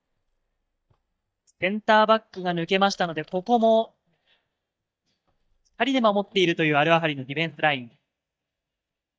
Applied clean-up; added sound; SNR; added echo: neural mask model DeepFilterNet 3.